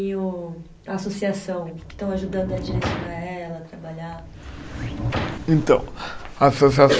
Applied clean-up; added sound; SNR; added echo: none; Sliding door; 8 dB; none.